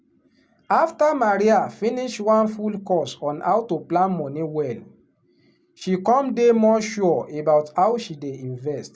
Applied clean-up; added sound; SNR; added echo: none; none; none; none.